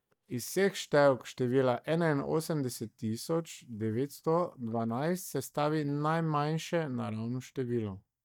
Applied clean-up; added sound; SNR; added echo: neural mask model DeepFilterNet 3.